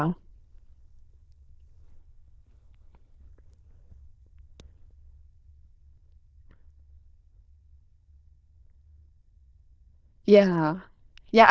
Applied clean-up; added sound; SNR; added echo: neural diffusion model UNIVERSE++.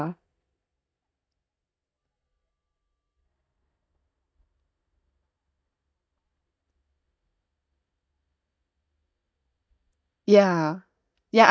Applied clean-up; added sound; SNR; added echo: neural mask model DeepFilterNet 3.